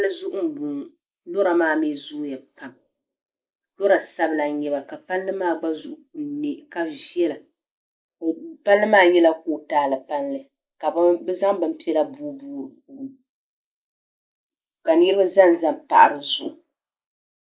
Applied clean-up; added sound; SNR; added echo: neural mask model Resemble Enhance denoiser.